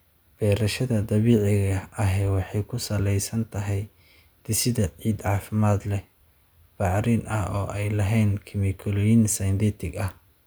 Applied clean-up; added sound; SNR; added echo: none; none; none; none.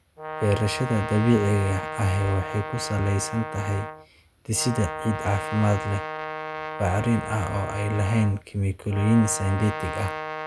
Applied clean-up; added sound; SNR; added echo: none; Brass instrument; 8 dB; none.